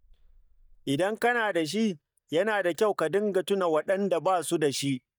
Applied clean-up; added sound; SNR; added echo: neural mask model DeepFilterNet 3.